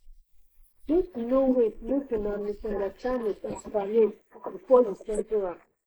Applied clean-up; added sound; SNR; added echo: neural mask model Resemble Enhance denoiser.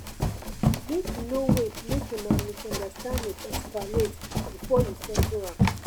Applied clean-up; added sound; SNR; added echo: none; Run; -3 dB; none.